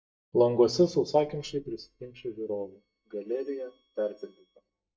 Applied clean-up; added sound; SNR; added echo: neural mask model DeepFilterNet 3.